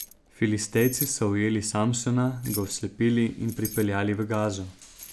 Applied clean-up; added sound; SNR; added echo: none; Keys jangling; 10 dB; none.